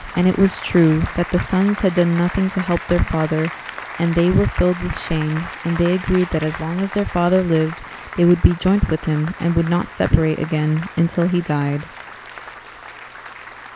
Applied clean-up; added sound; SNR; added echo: none; Applause; 14 dB; none.